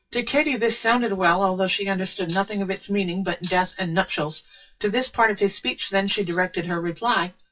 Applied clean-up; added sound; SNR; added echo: classical method WPE with log-MMSE.